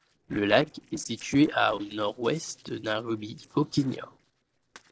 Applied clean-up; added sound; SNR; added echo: neural separator model SepFormer DNS4.